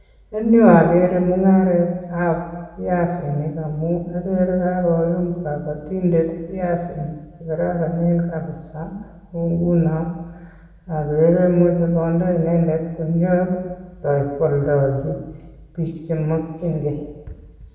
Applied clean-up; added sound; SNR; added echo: none; none; none; reverberation time 1.0 s.